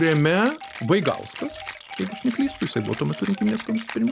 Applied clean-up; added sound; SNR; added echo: none; Wind chime + Rattle (instrument); 13 dB; none.